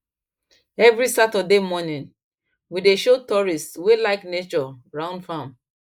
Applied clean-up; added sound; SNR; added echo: neural mask model Resemble Enhance denoiser.